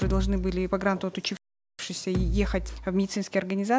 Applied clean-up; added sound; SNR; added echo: none; Bass drum; 4 dB; none.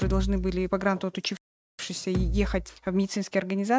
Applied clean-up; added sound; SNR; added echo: neural mask model RNNoise.